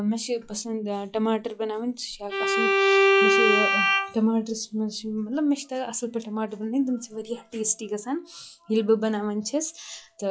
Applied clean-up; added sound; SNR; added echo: classical method log-MMSE.